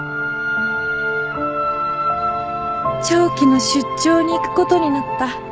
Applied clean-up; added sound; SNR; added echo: none; none; none; none.